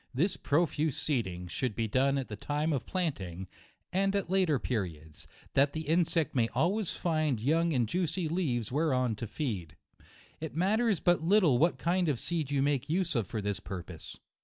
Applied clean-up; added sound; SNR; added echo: none; none; none; none.